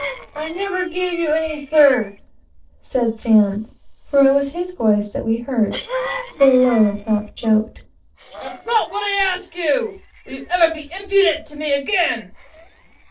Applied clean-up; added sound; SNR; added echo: neural separator model SepFormer DNS4.